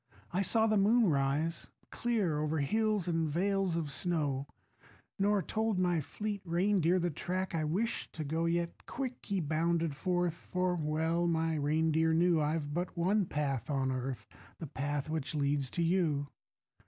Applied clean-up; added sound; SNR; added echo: none; none; none; none.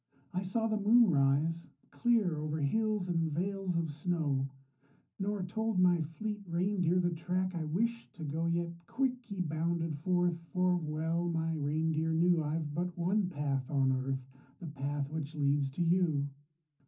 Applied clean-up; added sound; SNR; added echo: none; none; none; reverberation time 0.3 s.